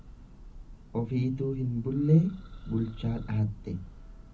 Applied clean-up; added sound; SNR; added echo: none; Church bell; 15 dB; reverberation time 0.4 s.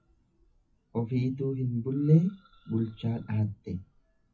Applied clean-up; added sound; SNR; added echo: classical method WPE with log-MMSE.